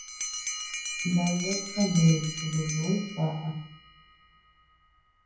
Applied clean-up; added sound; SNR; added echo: none; Bell; 8 dB; reverberation time 0.9 s.